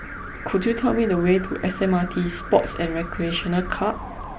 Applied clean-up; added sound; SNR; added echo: none; Alarm; 14 dB; none.